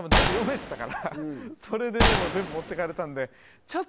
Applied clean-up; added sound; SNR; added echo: none; Gunshot, gunfire; -3 dB; none.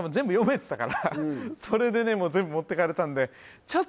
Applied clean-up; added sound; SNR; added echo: none; none; none; none.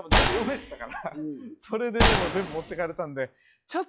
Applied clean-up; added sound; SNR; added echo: classical method log-MMSE.